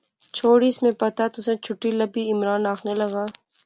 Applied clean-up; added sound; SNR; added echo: none; none; none; none.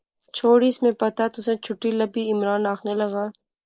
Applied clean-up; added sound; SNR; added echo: neural mask model Resemble Enhance denoiser.